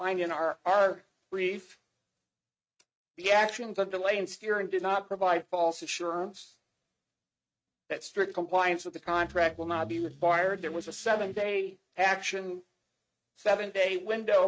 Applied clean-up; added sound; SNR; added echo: neural mask model RNNoise.